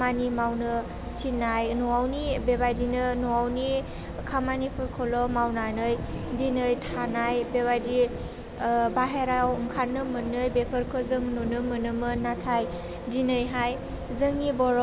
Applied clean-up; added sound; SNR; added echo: none; none; none; none.